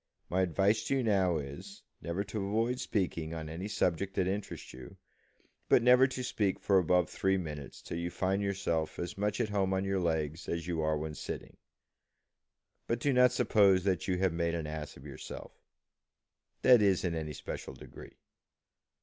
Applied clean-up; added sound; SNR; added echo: none; none; none; none.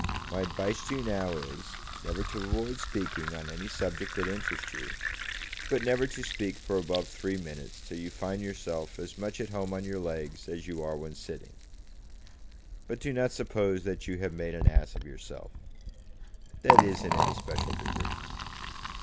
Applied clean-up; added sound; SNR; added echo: none; Liquid; -1 dB; none.